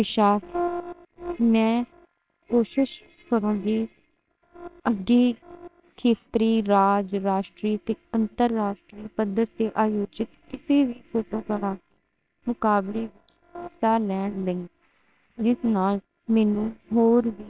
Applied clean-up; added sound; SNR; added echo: neural separator model SepFormer WHAMR!.